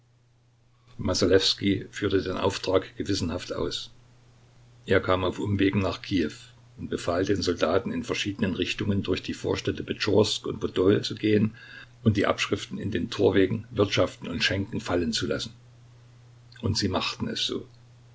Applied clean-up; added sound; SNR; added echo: none; none; none; none.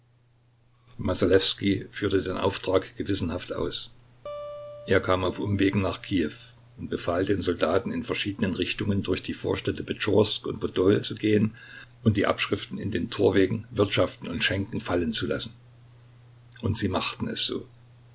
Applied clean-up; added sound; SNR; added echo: none; Acoustic guitar; 18 dB; none.